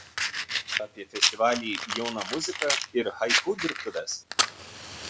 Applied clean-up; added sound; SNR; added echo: none; Fire; -1 dB; none.